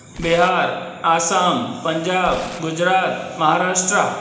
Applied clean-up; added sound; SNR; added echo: none; Tearing; 19 dB; reverberation time 0.9 s.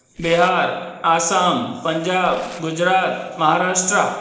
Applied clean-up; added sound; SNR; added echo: neural separator model SepFormer DNS4.